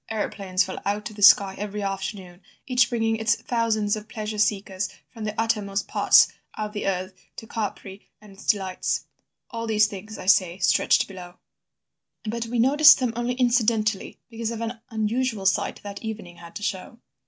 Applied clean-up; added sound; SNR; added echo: none; none; none; none.